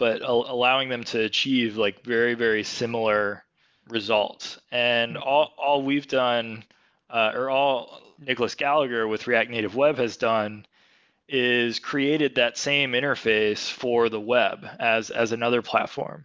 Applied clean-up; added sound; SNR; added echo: none; none; none; none.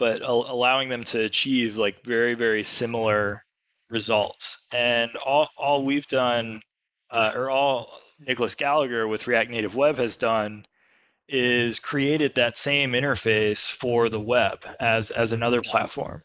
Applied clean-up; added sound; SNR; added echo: neural mask model Resemble Enhance denoiser.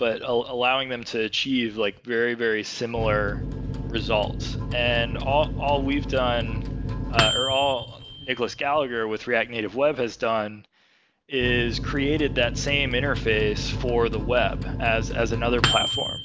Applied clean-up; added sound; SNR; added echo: none; Microwave oven; 4 dB; none.